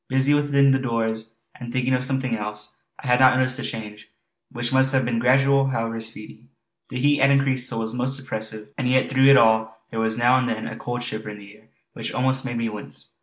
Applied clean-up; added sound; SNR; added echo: none; none; none; none.